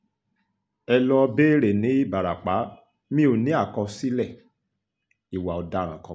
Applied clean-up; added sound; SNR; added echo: none; none; none; none.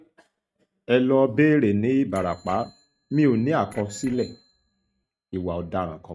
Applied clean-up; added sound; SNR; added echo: neural mask model RNNoise.